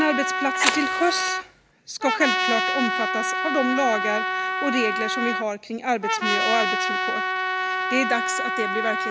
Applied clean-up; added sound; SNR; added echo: none; Trumpet + Fire; -2 dB; none.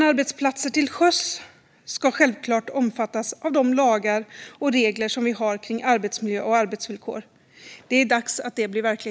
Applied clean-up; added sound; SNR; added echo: none; none; none; none.